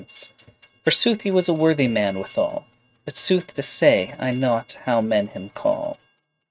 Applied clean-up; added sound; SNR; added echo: neural mask model RNNoise.